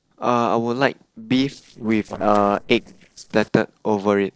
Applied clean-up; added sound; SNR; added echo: neural separator model SepFormer DNS4.